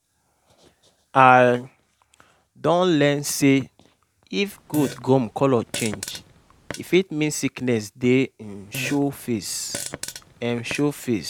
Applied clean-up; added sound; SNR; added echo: none; Fart; 14 dB; none.